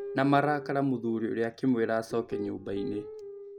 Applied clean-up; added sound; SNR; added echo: none; Guitar; 12 dB; none.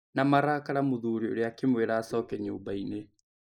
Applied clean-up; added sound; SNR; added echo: neural mask model Resemble Enhance denoiser.